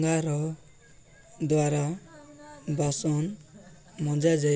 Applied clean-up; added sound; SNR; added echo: none; none; none; none.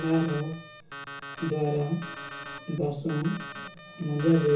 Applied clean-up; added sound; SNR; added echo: none; Alarm; 10 dB; reverberation time 0.7 s.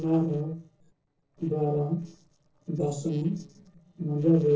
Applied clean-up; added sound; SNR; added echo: neural separator model SepFormer DNS4.